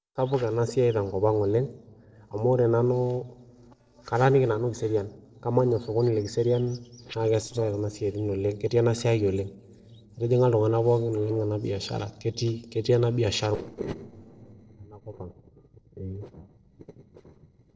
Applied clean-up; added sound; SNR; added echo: neural separator model SepFormer DNS4.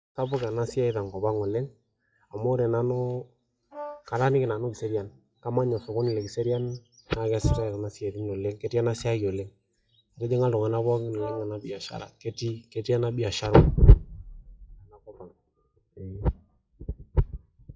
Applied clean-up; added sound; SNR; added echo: classical method WPE with log-MMSE.